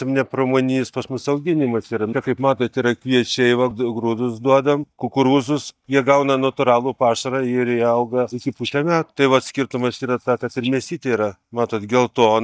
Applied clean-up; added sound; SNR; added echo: neural mask model DeepFilterNet 3.